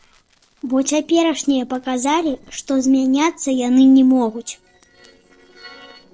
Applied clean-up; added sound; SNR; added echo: neural separator model SepFormer DNS4.